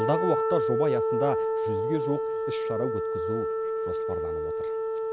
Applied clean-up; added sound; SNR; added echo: none; Wind instrument, woodwind instrument; -4 dB; none.